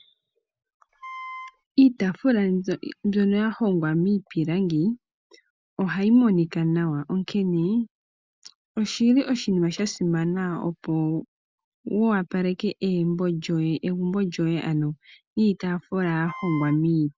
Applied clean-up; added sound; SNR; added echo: none; Wind instrument, woodwind instrument; 14 dB; none.